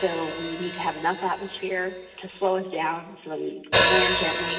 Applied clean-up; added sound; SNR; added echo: none; Hi-hat; -5 dB; reverberation time 0.9 s.